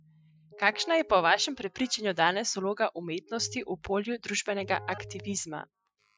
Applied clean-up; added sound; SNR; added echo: classical method Wiener filter.